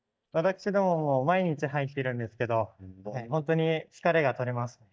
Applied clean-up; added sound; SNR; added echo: neural mask model DeepFilterNet 3.